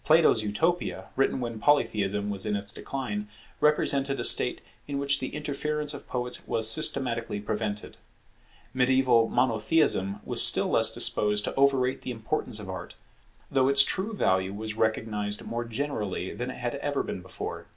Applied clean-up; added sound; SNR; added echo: none; none; none; none.